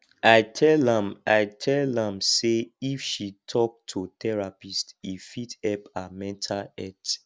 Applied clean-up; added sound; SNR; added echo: none; none; none; none.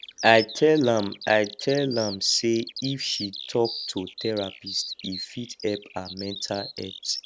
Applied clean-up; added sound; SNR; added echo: none; Bird vocalization, bird call, bird song; 12 dB; none.